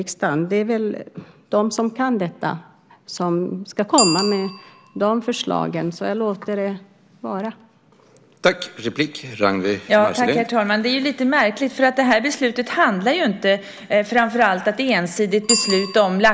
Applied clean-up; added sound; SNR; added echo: none; Bicycle bell; 12 dB; none.